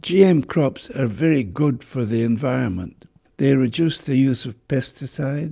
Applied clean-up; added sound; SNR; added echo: none; none; none; none.